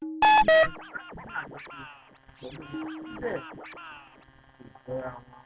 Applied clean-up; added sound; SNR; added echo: none; Scratching (performance technique) + Tabla; 14 dB; none.